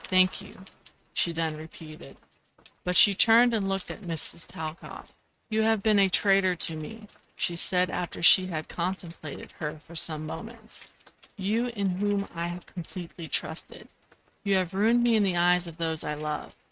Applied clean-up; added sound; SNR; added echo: neural mask model RNNoise.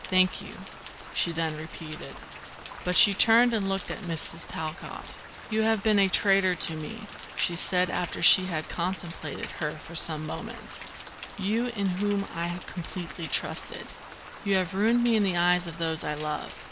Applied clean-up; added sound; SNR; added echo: none; Rain; 13 dB; none.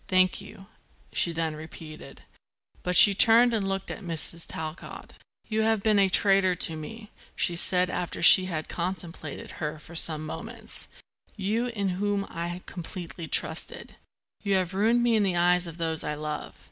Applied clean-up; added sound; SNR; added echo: none; none; none; none.